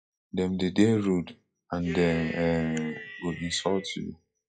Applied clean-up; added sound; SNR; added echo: classical method log-MMSE.